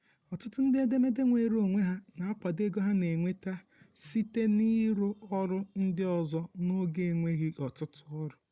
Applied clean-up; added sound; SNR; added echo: none; none; none; none.